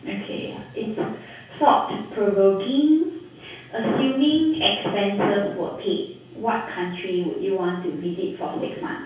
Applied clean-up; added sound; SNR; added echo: none; none; none; reverberation time 0.6 s.